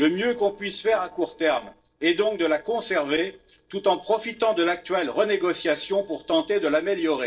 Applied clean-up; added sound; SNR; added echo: neural separator model SepFormer DNS4.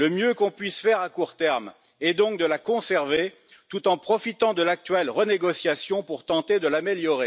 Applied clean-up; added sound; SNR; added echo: none; none; none; none.